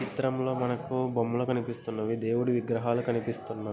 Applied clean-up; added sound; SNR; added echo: none; none; none; none.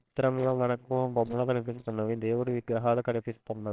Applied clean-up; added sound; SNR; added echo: neural separator model SepFormer WHAMR!.